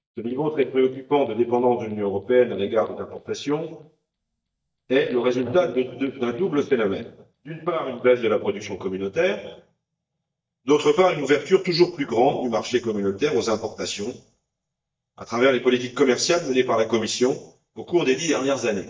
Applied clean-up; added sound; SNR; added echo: neural mask model DeepFilterNet 3.